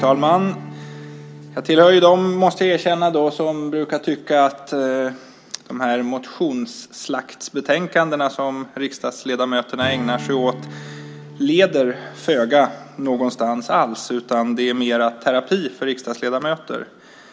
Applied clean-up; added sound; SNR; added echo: none; Strum; 19 dB; none.